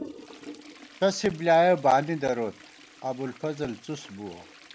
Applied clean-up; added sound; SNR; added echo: none; Toilet flush; 20 dB; none.